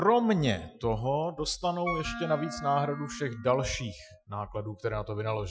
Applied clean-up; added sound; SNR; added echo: classical method Wiener filter.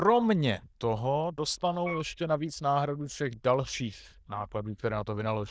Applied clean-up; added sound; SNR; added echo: neural diffusion model UNIVERSE++.